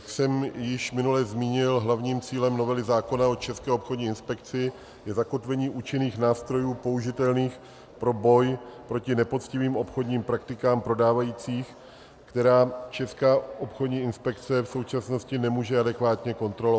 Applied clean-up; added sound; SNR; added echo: none; none; none; none.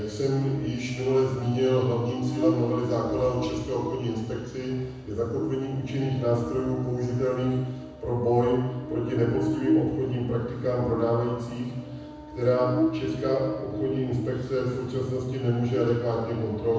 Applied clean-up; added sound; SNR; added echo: none; Buzz; 7 dB; reverberation time 1.1 s.